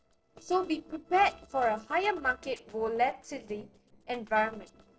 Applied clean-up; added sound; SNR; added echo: neural separator model SepFormer DNS4.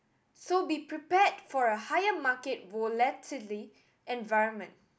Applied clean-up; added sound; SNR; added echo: none; none; none; none.